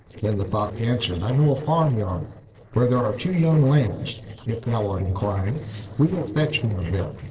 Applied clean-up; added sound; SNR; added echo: neural separator model SepFormer DNS4.